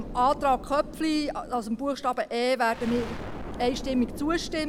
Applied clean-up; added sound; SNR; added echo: none; Explosion; 11 dB; none.